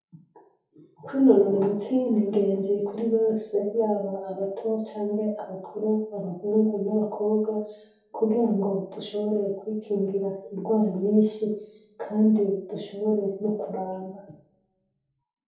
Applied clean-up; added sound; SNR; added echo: none; none; none; reverberation time 0.6 s.